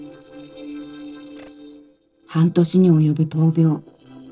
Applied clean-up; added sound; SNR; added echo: neural separator model SepFormer DNS4.